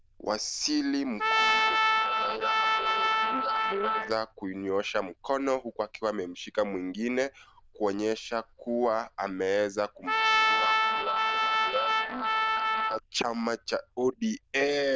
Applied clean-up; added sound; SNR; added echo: neural diffusion model UNIVERSE++.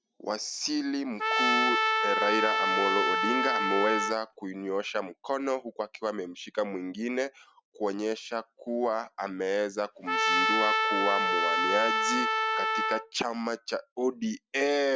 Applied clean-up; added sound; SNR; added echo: none; Trumpet; -4 dB; none.